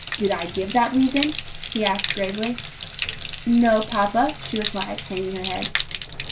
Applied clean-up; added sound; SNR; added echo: none; Bathtub (filling or washing); 7 dB; none.